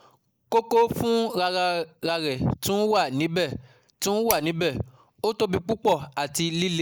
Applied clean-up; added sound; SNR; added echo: neural mask model Resemble Enhance denoiser.